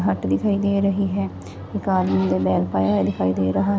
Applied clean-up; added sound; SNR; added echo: none; none; none; none.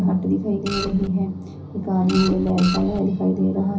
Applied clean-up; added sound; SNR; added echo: none; Printer; 9 dB; reverberation time 0.5 s.